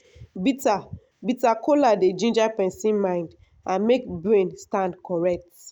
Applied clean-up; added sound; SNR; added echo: none; none; none; none.